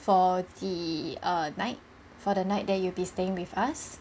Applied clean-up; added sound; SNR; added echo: none; none; none; none.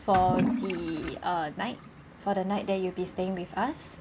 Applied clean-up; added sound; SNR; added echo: none; Toilet flush / Liquid; 6 dB; none.